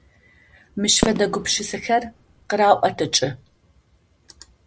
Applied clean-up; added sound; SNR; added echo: none; Fireworks; 9 dB; none.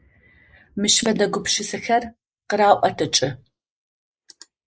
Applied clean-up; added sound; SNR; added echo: neural mask model Resemble Enhance denoiser.